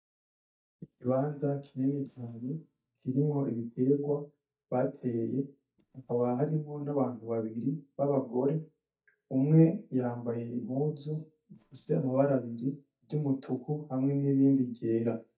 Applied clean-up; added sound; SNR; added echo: neural mask model DeepFilterNet 3.